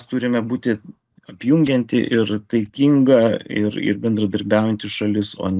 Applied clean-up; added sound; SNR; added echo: neural mask model DeepFilterNet 3.